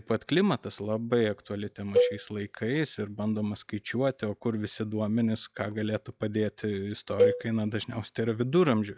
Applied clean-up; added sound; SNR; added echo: classical method log-MMSE.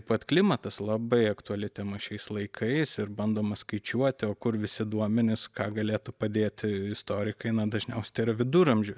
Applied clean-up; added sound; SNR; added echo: none; none; none; none.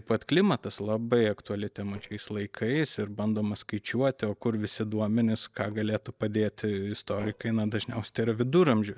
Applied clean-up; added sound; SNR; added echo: neural separator model SepFormer DNS4.